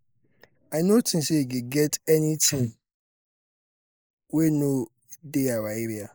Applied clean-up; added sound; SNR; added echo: neural mask model Resemble Enhance denoiser.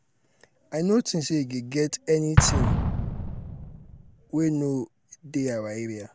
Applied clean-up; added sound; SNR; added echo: none; Explosion; 2 dB; none.